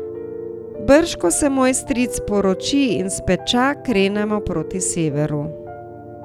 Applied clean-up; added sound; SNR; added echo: none; Piano; 11 dB; none.